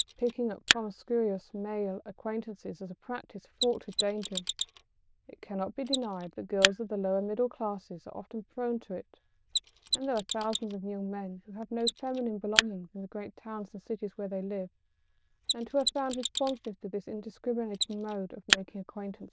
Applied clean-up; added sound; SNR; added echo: neural diffusion model UNIVERSE++.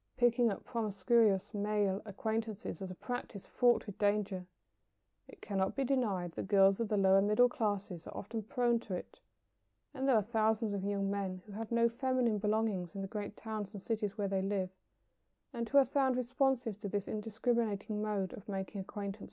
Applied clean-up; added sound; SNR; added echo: none; none; none; none.